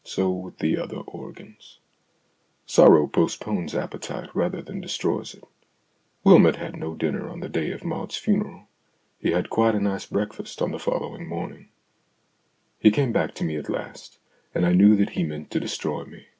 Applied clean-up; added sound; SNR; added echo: none; none; none; none.